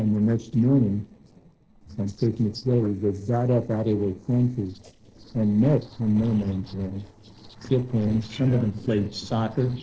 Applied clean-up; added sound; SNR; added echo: neural separator model SepFormer DNS4.